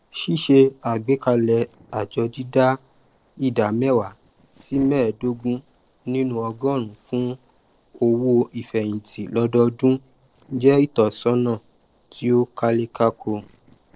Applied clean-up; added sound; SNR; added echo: neural separator model SepFormer DNS4.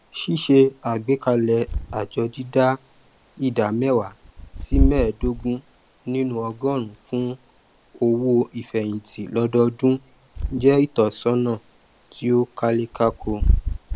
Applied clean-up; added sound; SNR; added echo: none; Wind / Bird; 7 dB; none.